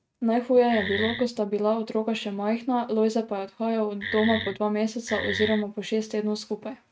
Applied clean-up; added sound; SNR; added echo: neural mask model RNNoise.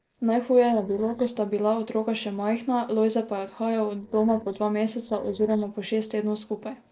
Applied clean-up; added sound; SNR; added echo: neural separator model SepFormer DNS4.